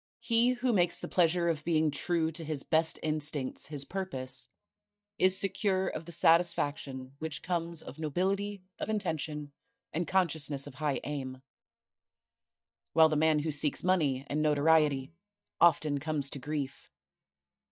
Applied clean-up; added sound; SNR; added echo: neural mask model DeepFilterNet 3.